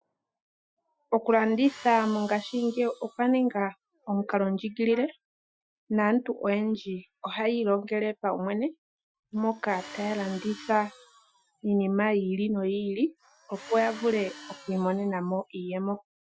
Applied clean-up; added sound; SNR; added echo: classical method Wiener filter.